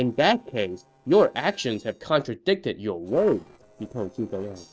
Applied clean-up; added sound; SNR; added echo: neural separator model SepFormer DNS4.